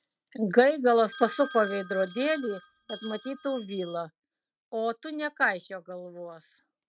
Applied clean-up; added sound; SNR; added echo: neural mask model RNNoise.